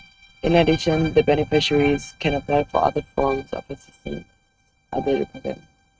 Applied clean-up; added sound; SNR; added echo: neural mask model RNNoise.